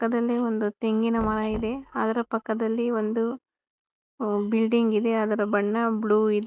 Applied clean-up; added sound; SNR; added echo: none; Knock; 19 dB; none.